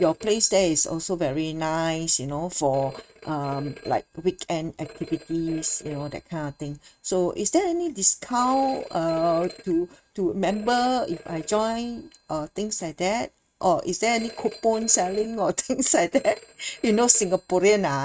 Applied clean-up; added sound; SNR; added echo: neural mask model RNNoise.